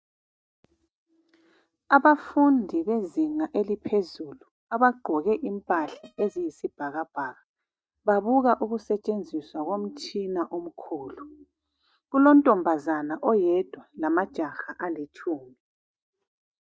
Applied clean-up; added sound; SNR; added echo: neural mask model RNNoise.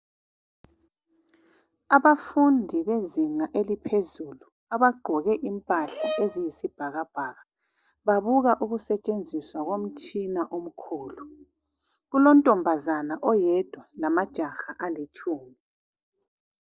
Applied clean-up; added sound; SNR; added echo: neural separator model SepFormer DNS4.